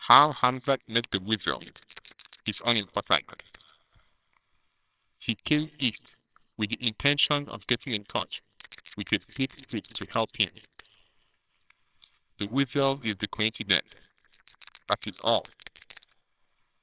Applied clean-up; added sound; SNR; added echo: neural separator model SepFormer WHAMR!.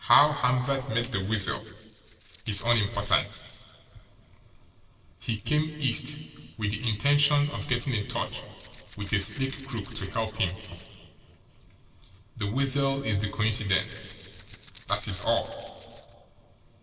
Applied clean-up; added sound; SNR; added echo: neural separator model SepFormer DNS4.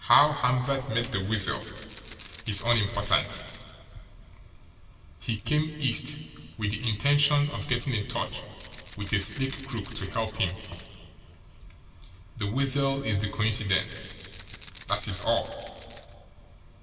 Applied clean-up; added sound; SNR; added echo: none; Rattle (instrument); 19 dB; reverberation time 2.6 s.